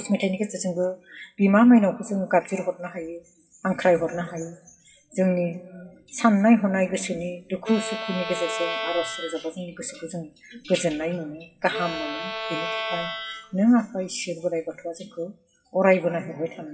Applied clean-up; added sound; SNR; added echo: classical method WPE with log-MMSE.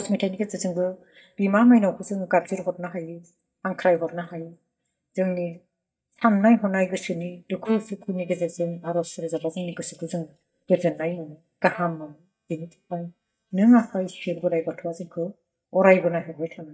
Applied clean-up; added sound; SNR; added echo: neural mask model DeepFilterNet 3.